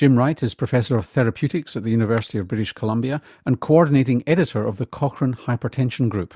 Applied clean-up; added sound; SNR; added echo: neural mask model DeepFilterNet 3.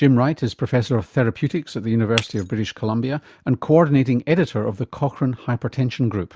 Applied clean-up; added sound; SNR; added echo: none; Shatter; 17 dB; none.